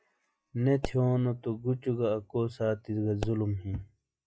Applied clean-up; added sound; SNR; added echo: classical method log-MMSE.